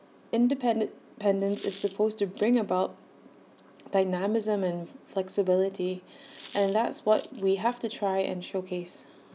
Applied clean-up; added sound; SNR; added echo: none; Coin (dropping); 15 dB; none.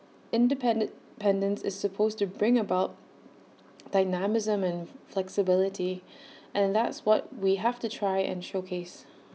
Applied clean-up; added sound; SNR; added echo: none; none; none; none.